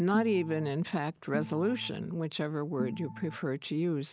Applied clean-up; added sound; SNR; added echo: none; Organ; 11 dB; none.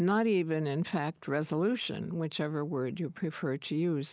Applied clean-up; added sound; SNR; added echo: none; none; none; none.